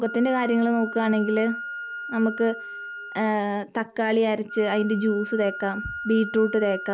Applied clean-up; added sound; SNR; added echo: none; Wind instrument, woodwind instrument; 11 dB; none.